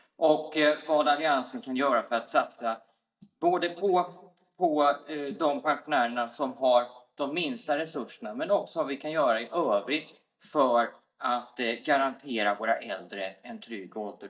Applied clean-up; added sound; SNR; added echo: neural mask model DeepFilterNet 3.